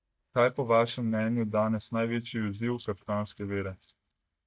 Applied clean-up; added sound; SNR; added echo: neural mask model DeepFilterNet 3.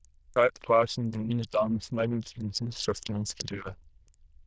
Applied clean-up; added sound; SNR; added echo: neural diffusion model UNIVERSE++.